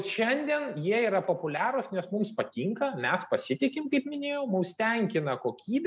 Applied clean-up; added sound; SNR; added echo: none; none; none; none.